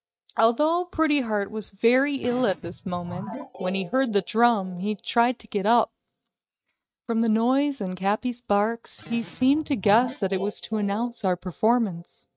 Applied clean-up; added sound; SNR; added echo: neural mask model RNNoise.